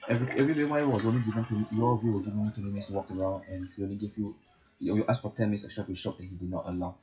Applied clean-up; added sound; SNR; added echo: classical method WPE with log-MMSE.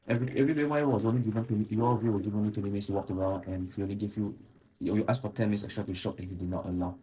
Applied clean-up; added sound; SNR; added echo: neural separator model SepFormer DNS4.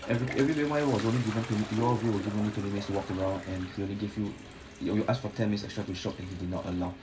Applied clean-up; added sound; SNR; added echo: none; Toilet flush; 13 dB; reverberation time 0.2 s.